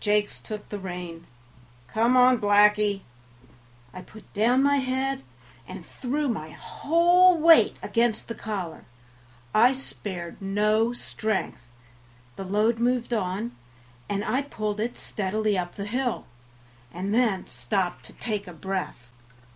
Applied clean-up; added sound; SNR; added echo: none; none; none; none.